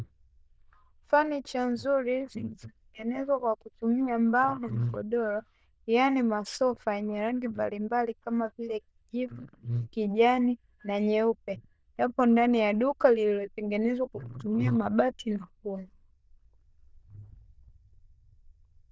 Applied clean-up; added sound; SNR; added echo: neural diffusion model UNIVERSE++.